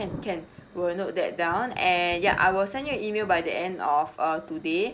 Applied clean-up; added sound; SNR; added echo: none; Thunder; 18 dB; none.